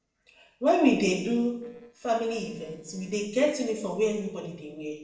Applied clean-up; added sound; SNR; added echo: neural separator model SepFormer DNS4.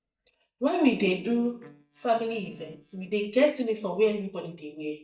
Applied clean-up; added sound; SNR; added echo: neural mask model DeepFilterNet 3.